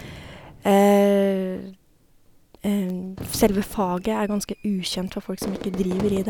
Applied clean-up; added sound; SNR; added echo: none; Fireworks; 16 dB; none.